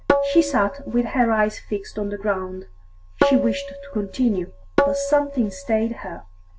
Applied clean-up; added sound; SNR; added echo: none; Tabla; 2 dB; none.